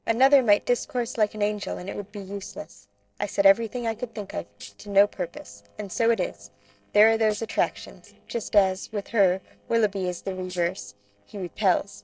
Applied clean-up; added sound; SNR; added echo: neural separator model SepFormer DNS4.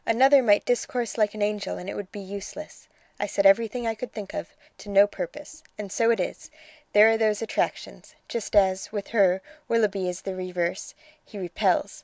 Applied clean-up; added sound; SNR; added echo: none; none; none; none.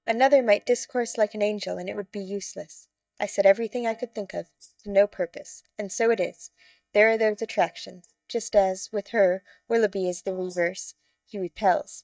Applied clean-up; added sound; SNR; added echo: neural mask model DeepFilterNet 3.